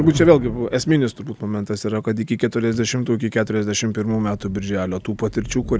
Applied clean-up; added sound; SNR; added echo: none; Thunder / Rain; 17 dB; none.